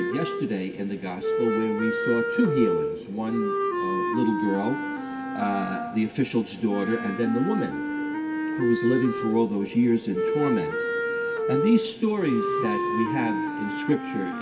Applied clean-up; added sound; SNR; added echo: none; Wind instrument, woodwind instrument; 2 dB; reverberation time 0.2 s.